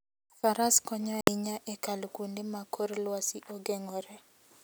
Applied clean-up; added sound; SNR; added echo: none; none; none; none.